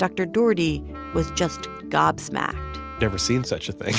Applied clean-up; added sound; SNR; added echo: none; Wind instrument, woodwind instrument; 16 dB; none.